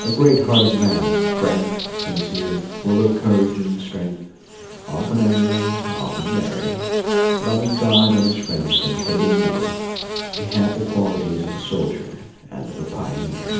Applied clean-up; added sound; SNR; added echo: none; Buzz / Bird; 4 dB; reverberation time 0.8 s.